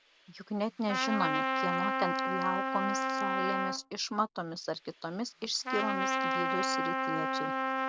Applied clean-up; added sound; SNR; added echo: none; Trumpet; -3 dB; none.